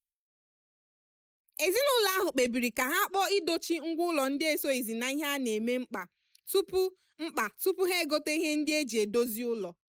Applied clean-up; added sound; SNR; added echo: neural mask model Resemble Enhance denoiser.